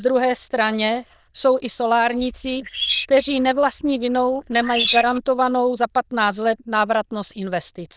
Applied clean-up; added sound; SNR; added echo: neural diffusion model UNIVERSE++.